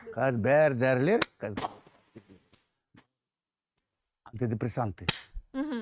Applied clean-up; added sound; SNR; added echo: neural mask model RNNoise.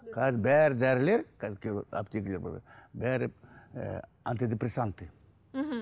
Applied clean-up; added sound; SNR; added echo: none; none; none; none.